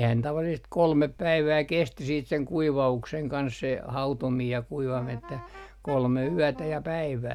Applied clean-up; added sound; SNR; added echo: none; Wind instrument, woodwind instrument; 19 dB; none.